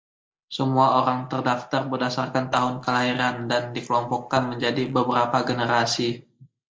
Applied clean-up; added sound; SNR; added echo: neural mask model Resemble Enhance denoiser.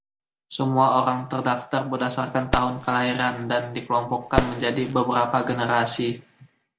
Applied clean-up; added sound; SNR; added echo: none; Fireworks; 8 dB; none.